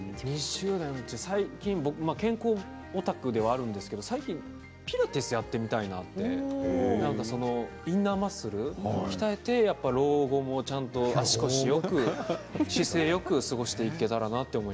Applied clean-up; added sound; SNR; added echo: none; none; none; none.